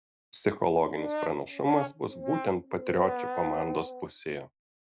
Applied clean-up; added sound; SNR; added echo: none; Brass instrument; 7 dB; none.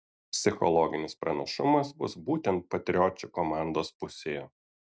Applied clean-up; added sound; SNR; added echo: none; none; none; none.